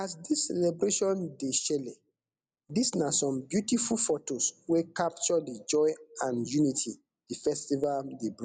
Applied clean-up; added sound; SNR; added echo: none; none; none; none.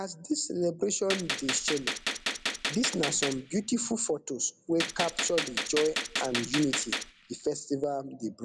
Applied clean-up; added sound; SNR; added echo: none; Gunshot, gunfire; 3 dB; none.